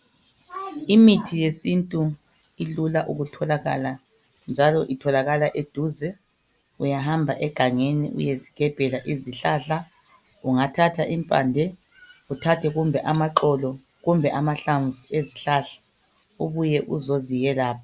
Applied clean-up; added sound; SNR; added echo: none; none; none; none.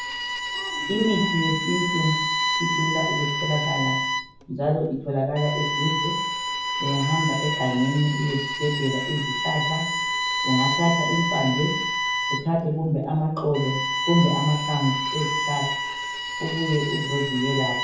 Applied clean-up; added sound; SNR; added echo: none; Bowed string instrument; 2 dB; reverberation time 0.7 s.